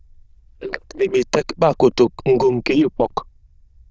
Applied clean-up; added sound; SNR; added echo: neural diffusion model UNIVERSE++.